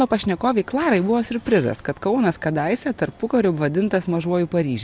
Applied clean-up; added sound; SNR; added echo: none; none; none; none.